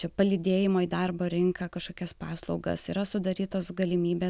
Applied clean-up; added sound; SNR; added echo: none; none; none; none.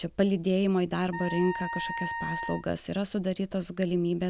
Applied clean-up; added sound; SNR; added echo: none; Wind instrument, woodwind instrument; 8 dB; none.